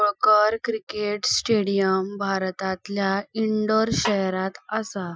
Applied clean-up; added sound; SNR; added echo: classical method Wiener filter.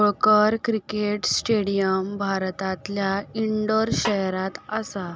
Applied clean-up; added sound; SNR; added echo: none; Snare drum; 13 dB; none.